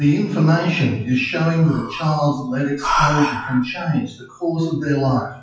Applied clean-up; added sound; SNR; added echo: classical method WPE with log-MMSE.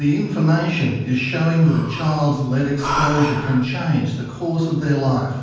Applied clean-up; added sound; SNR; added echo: none; Breathing; 11 dB; reverberation time 1.2 s.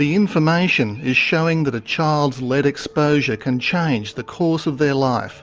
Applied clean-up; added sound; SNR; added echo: none; none; none; none.